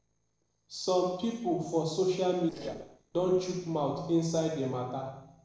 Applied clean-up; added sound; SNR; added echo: neural separator model SepFormer DNS4.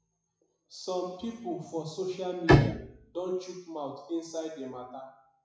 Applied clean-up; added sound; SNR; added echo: classical method WPE with log-MMSE.